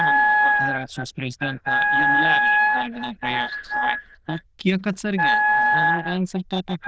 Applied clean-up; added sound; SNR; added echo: neural diffusion model UNIVERSE++.